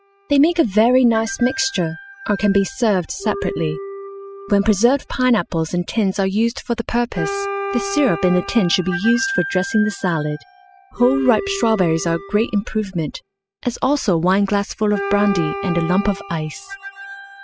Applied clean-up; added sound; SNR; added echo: classical method spectral subtraction.